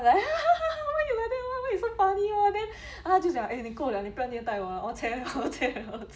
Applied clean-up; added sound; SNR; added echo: none; none; none; none.